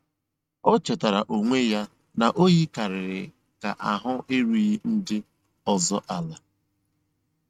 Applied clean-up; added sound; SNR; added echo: neural mask model RNNoise.